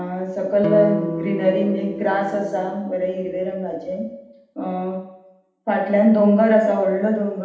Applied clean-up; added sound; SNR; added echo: none; Electric guitar; 7 dB; reverberation time 0.8 s.